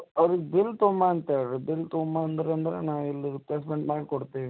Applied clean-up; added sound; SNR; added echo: none; none; none; none.